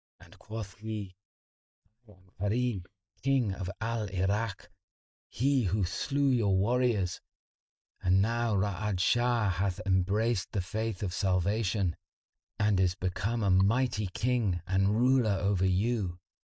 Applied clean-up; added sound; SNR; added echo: neural mask model DeepFilterNet 3.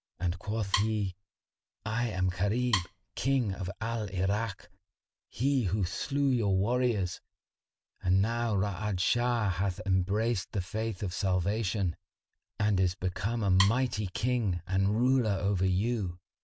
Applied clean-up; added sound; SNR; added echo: none; Wood; 9 dB; none.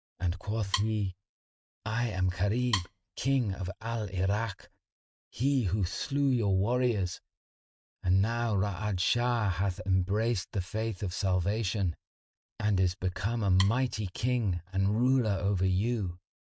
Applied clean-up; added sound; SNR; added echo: neural mask model RNNoise.